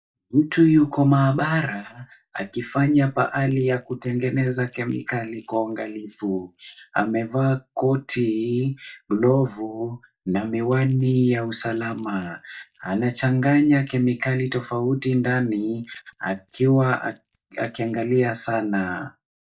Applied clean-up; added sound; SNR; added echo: neural mask model DeepFilterNet 3.